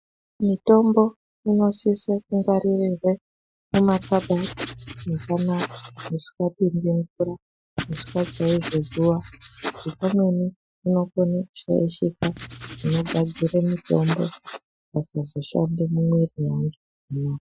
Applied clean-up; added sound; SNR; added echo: classical method Wiener filter.